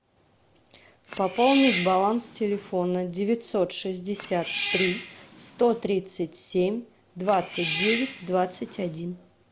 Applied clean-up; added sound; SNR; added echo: none; Cat; 9 dB; none.